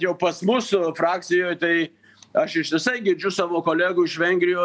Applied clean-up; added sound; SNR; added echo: none; none; none; none.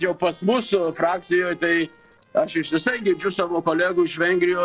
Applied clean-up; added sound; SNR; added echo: neural separator model SepFormer DNS4.